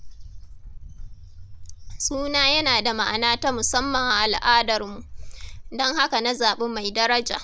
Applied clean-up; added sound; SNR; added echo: none; Walk, footsteps; 12 dB; none.